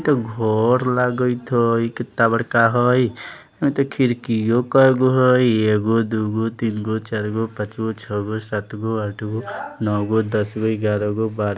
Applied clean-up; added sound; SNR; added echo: none; none; none; none.